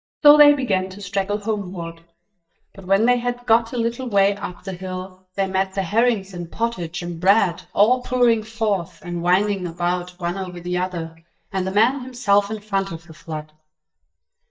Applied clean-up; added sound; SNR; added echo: neural mask model DeepFilterNet 3.